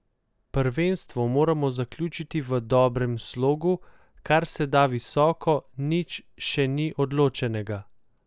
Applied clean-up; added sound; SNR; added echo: none; none; none; none.